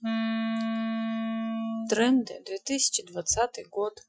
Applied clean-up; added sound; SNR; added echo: classical method Wiener filter.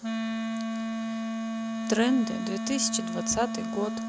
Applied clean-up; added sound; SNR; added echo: none; Wind instrument, woodwind instrument; 0 dB; none.